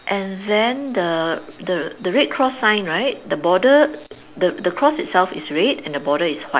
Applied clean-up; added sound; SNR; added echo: none; none; none; none.